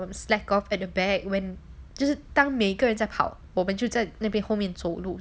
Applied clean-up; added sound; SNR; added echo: none; none; none; none.